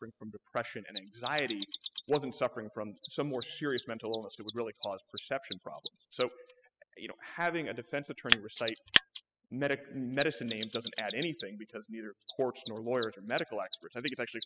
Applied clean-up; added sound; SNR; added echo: classical method spectral subtraction.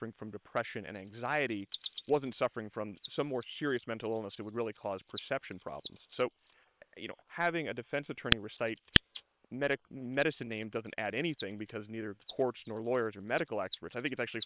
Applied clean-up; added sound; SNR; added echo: neural separator model SepFormer WHAM!.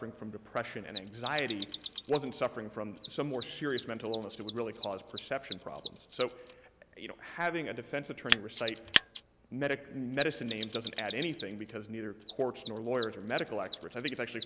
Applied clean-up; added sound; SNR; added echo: none; Mechanisms; 4 dB; none.